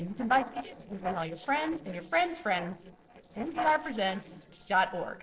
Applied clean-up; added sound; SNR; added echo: neural separator model SepFormer DNS4.